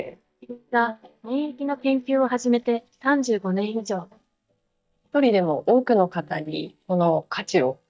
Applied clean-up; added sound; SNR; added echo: neural mask model DeepFilterNet 3.